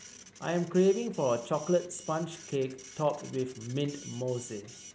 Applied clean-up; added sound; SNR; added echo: none; Printer; 18 dB; none.